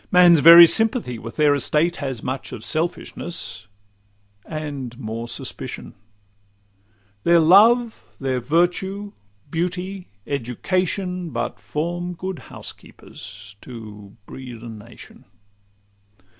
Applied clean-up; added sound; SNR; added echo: none; none; none; none.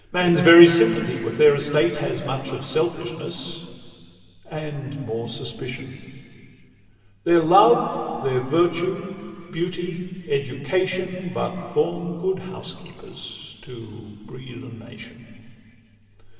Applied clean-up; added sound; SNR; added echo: none; none; none; reverberation time 2.8 s.